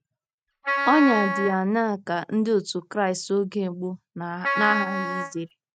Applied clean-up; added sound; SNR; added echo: neural mask model RNNoise.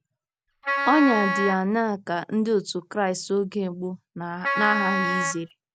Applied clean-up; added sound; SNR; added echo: none; Wind instrument, woodwind instrument; 1 dB; none.